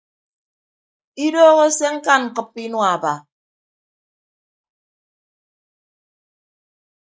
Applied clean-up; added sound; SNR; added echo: neural mask model Resemble Enhance denoiser.